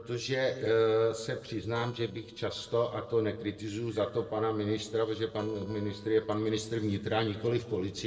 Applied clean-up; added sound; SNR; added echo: neural separator model SepFormer DNS4.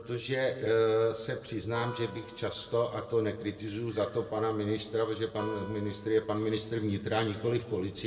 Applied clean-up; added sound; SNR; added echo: none; Acoustic guitar; 16 dB; reverberation time 1.6 s.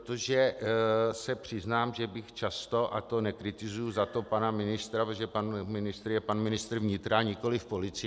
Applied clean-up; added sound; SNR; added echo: none; none; none; none.